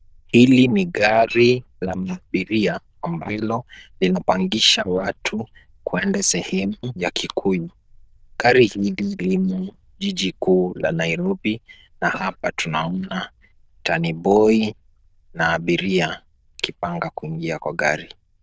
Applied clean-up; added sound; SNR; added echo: neural diffusion model UNIVERSE++.